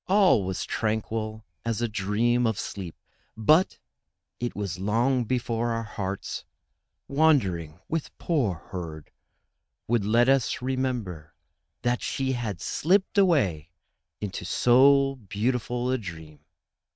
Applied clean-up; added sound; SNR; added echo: neural mask model RNNoise.